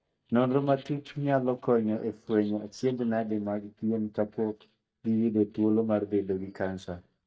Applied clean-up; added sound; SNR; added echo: neural mask model DeepFilterNet 3.